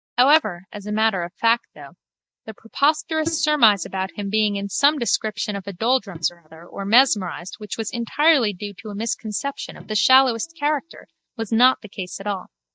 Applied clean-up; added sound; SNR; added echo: neural mask model DeepFilterNet 3.